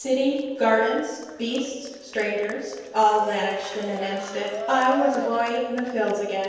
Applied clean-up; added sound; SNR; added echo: neural separator model SepFormer DNS4.